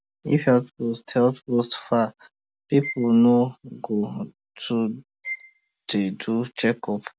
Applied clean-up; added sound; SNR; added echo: none; Bowed string instrument; 16 dB; none.